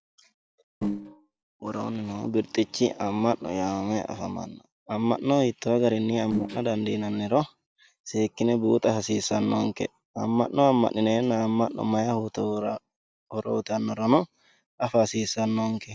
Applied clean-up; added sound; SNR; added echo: neural separator model SepFormer DNS4.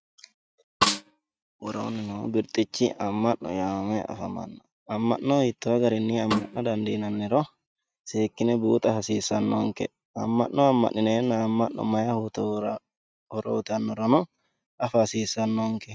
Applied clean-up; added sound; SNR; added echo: neural mask model RNNoise.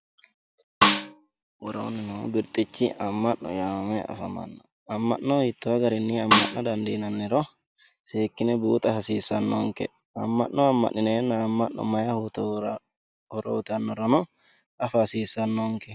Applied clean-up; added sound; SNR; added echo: none; Snare drum; -4 dB; none.